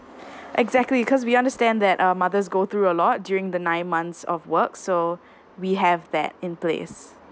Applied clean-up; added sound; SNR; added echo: none; none; none; none.